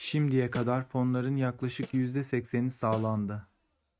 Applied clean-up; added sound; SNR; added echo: neural mask model RNNoise.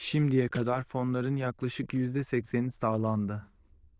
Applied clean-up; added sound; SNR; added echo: neural diffusion model UNIVERSE++.